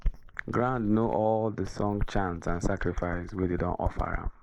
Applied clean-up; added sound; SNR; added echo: neural mask model Resemble Enhance denoiser.